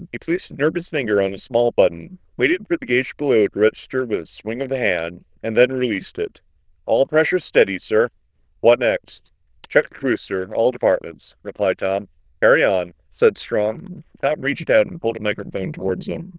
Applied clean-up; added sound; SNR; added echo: neural diffusion model UNIVERSE++.